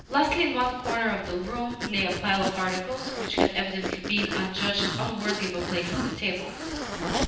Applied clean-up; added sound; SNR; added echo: none; Zipper (clothing); 4 dB; reverberation time 0.9 s.